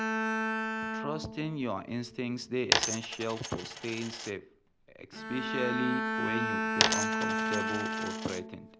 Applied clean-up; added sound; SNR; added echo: none; Bowed string instrument + Coin (dropping); -3 dB; none.